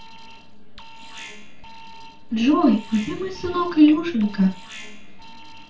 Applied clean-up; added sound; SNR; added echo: none; Alarm; 14 dB; reverberation time 0.2 s.